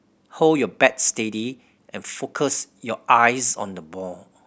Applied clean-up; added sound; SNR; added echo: none; none; none; none.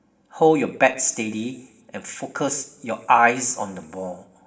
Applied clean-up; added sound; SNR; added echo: none; none; none; reverberation time 1.6 s.